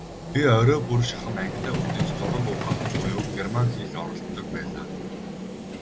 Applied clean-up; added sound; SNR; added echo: none; Vehicle; 3 dB; none.